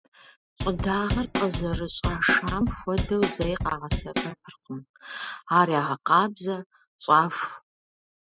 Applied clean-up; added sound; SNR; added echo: classical method spectral subtraction.